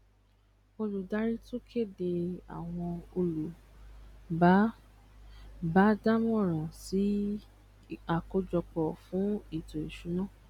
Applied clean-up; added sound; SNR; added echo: none; none; none; none.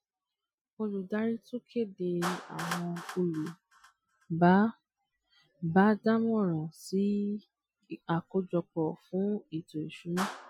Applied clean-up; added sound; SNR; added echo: classical method Wiener filter.